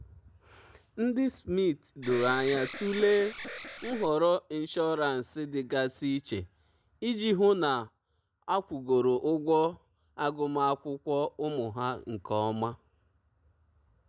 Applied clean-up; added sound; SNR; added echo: none; Alarm; 9 dB; none.